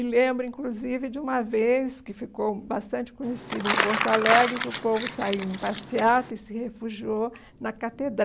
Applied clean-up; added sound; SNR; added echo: none; Crumpling, crinkling; 1 dB; none.